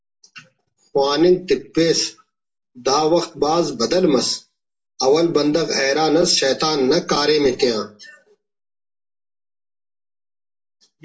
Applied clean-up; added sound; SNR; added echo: none; none; none; reverberation time 0.2 s.